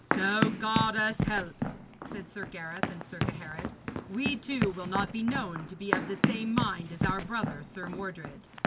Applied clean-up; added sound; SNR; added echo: none; Run; 0 dB; none.